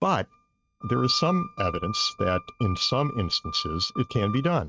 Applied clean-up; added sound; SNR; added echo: neural mask model RNNoise.